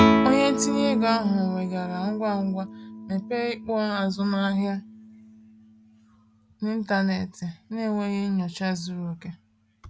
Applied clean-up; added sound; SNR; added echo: none; Guitar; 3 dB; none.